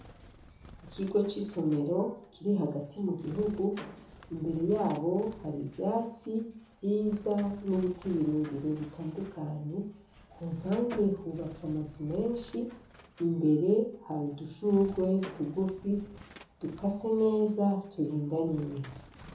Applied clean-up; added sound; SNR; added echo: none; Bird; 20 dB; reverberation time 0.9 s.